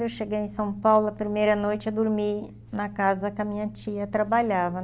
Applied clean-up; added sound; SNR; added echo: none; none; none; none.